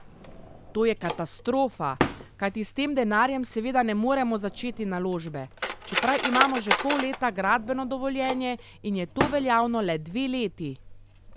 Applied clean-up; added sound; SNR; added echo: none; Cutlery, silverware; 6 dB; none.